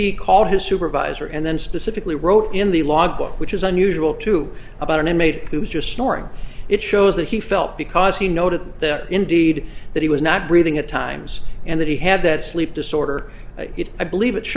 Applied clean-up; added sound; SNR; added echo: none; none; none; none.